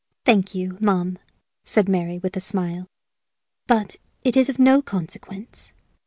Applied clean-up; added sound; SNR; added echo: none; none; none; none.